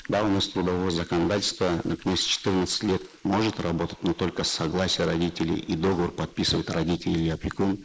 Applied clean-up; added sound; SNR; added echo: neural mask model Resemble Enhance denoiser.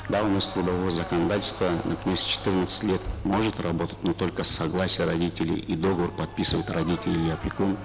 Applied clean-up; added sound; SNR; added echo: none; Engine + Squeak; 12 dB; none.